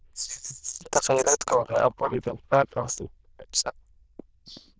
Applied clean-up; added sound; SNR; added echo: neural diffusion model UNIVERSE++.